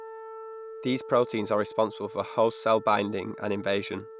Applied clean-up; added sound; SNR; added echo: none; Wind instrument, woodwind instrument; 14 dB; none.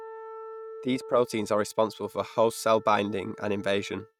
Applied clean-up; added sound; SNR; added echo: neural mask model RNNoise.